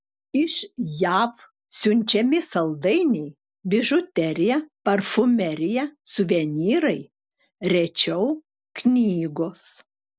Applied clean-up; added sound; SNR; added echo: none; none; none; none.